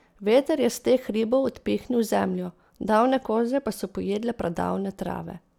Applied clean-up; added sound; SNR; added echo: none; none; none; none.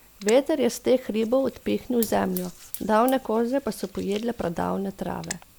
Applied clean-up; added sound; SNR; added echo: none; Hands + Fire; 17 dB; none.